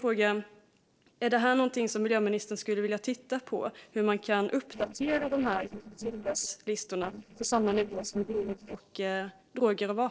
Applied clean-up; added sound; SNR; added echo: neural separator model SepFormer DNS4.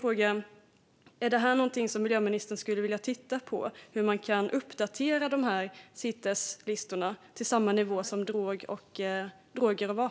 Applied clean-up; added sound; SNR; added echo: none; none; none; none.